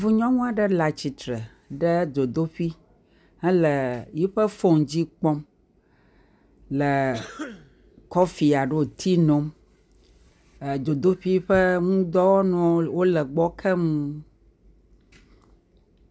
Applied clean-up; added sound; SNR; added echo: none; Cough; 16 dB; none.